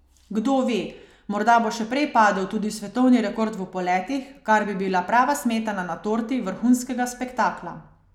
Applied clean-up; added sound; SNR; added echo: none; none; none; none.